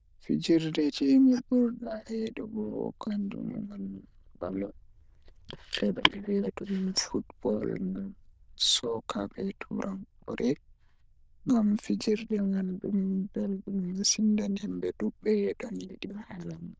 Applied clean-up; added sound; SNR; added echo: neural diffusion model UNIVERSE++.